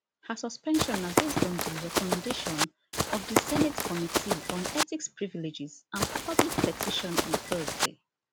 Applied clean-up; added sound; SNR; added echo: none; Run; -5 dB; none.